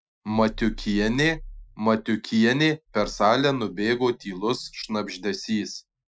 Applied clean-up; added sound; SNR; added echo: classical method Wiener filter.